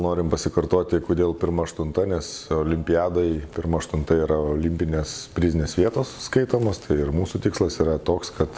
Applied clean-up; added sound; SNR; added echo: none; none; none; none.